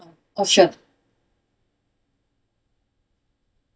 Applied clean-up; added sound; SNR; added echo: neural mask model DeepFilterNet 3.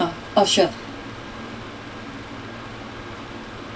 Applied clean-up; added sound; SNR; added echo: none; Mechanical fan; 10 dB; reverberation time 0.2 s.